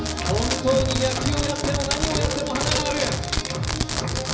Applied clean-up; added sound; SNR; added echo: none; Fireworks; 3 dB; reverberation time 0.4 s.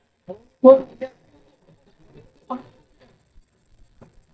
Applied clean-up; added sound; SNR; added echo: neural mask model DeepFilterNet 3.